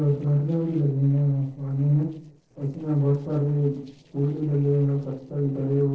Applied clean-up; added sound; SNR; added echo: neural separator model SepFormer DNS4.